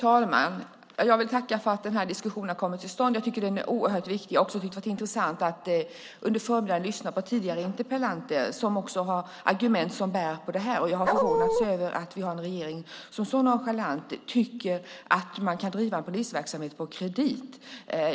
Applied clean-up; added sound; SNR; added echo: none; Dog; -4 dB; none.